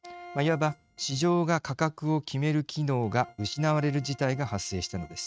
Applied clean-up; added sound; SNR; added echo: neural mask model RNNoise.